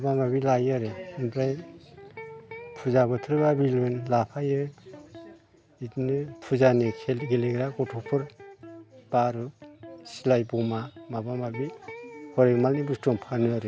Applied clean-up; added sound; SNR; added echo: none; Electric guitar; 19 dB; none.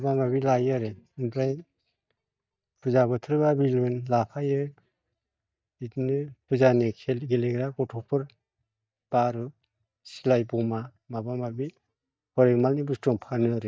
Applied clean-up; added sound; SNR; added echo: neural mask model DeepFilterNet 3.